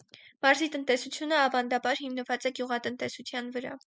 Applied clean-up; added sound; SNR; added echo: none; none; none; none.